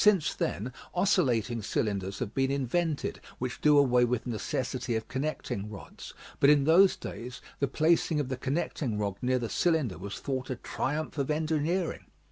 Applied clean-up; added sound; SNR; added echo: none; none; none; none.